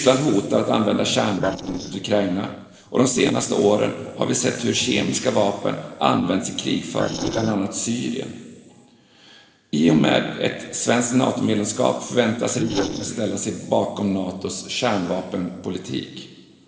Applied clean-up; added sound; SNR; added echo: neural separator model SepFormer DNS4.